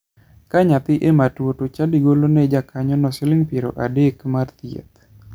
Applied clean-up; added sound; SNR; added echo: none; none; none; none.